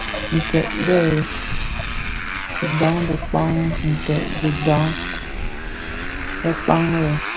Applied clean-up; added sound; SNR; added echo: none; Motorcycle; 4 dB; none.